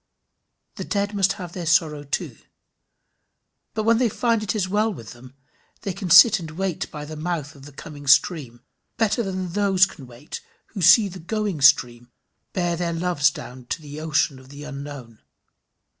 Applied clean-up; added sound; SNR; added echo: none; none; none; none.